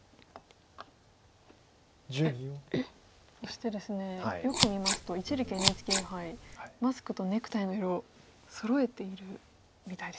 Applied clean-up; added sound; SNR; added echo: none; Scissors; -3 dB; none.